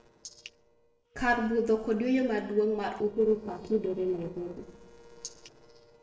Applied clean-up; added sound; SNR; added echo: neural separator model SepFormer DNS4.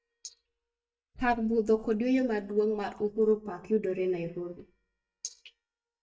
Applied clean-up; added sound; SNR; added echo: neural mask model DeepFilterNet 3.